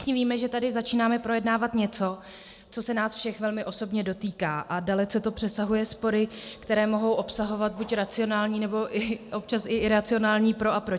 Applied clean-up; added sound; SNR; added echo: none; none; none; none.